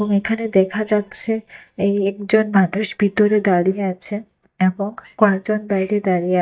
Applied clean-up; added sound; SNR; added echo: neural mask model DeepFilterNet 3.